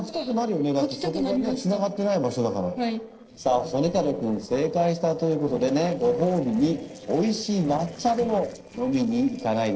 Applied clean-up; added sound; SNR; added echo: neural separator model SepFormer DNS4.